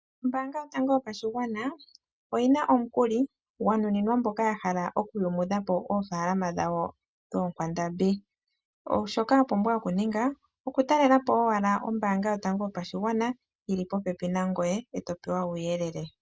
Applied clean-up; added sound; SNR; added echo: none; none; none; none.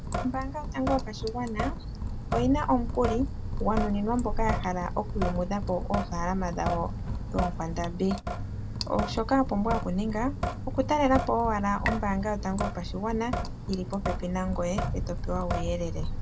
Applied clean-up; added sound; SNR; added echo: none; Drip / Sink (filling or washing); 2 dB; none.